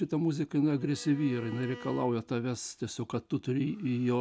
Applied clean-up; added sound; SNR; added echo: none; Bowed string instrument; 19 dB; none.